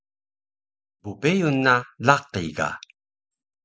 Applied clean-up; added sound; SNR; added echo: none; none; none; none.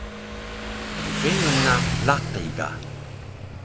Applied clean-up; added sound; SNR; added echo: none; Motorcycle; -1 dB; none.